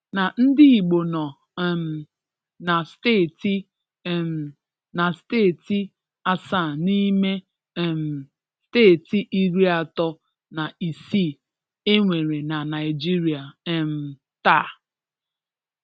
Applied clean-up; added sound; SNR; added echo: none; none; none; none.